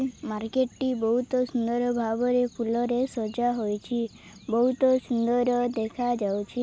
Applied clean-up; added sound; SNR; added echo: none; none; none; none.